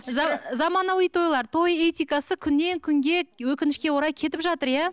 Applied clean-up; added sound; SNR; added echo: none; none; none; none.